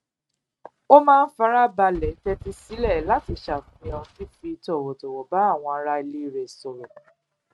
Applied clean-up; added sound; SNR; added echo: neural mask model RNNoise.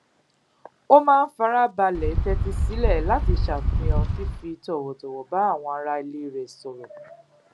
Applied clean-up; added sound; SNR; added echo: none; Wind; -2 dB; none.